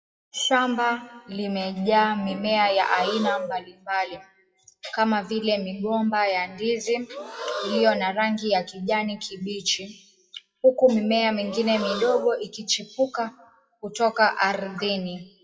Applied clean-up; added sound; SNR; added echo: classical method WPE with log-MMSE.